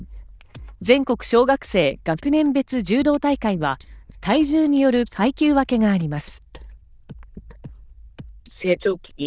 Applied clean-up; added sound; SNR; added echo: neural diffusion model UNIVERSE++.